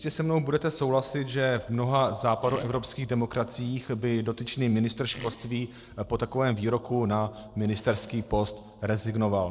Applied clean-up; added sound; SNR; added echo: neural separator model SepFormer DNS4.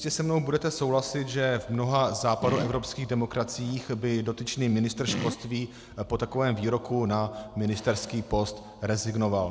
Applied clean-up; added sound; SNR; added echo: none; Fart; 10 dB; none.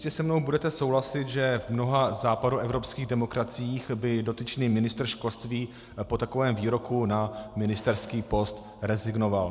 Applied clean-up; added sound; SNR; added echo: none; none; none; none.